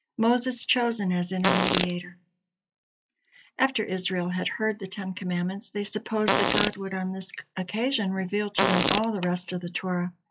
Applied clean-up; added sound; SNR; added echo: classical method log-MMSE.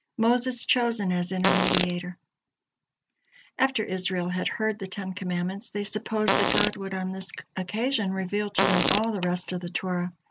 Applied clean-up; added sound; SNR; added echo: none; Fart; -1 dB; none.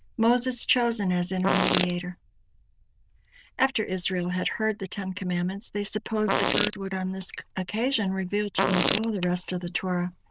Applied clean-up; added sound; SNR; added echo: neural diffusion model UNIVERSE++.